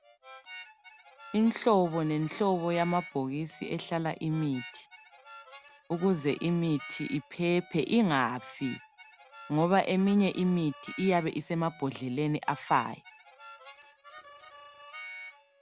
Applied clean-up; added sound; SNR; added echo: none; Harmonica; 18 dB; none.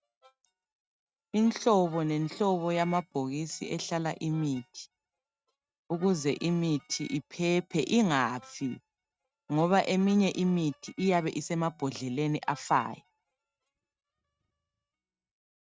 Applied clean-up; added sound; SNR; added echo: neural mask model RNNoise.